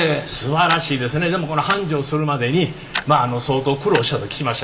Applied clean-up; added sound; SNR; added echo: none; Tick-tock; 13 dB; reverberation time 0.3 s.